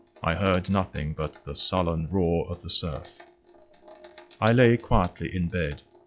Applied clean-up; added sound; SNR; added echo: classical method log-MMSE.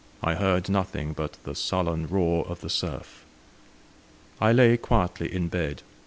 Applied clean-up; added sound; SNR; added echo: none; none; none; none.